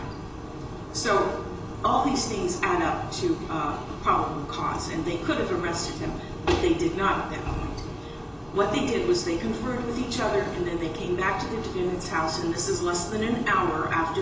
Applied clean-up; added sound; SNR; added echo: none; Musical instrument; 16 dB; reverberation time 0.2 s.